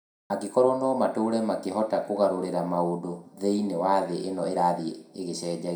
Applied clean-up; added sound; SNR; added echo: none; none; none; reverberation time 0.5 s.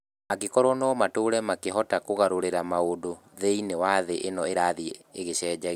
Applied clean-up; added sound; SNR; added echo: none; none; none; none.